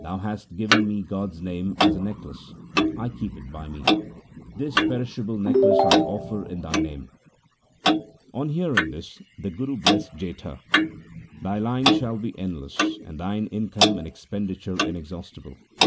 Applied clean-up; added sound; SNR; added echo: none; Ringtone / Chime + Clock; -4 dB; none.